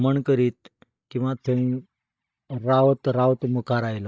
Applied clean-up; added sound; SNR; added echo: neural mask model DeepFilterNet 3.